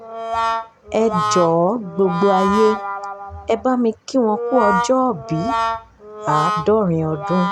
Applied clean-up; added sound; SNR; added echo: none; Brass instrument; 4 dB; none.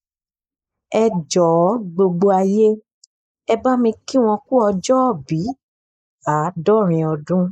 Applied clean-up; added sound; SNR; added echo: neural mask model Resemble Enhance denoiser.